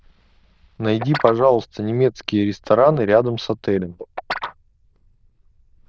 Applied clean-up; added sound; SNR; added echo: neural diffusion model UNIVERSE++.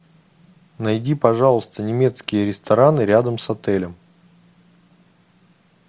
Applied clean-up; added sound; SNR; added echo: none; none; none; none.